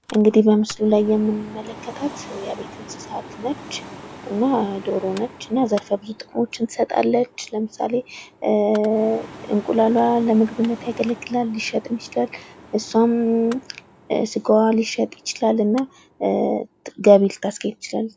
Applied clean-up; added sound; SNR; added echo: none; Mechanical fan; 20 dB; none.